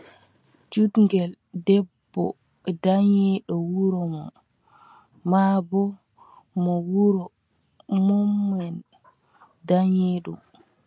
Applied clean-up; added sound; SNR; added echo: none; none; none; none.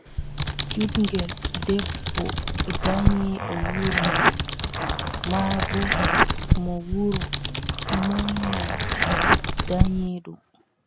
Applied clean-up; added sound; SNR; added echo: none; Computer keyboard + Zipper (clothing); -4 dB; none.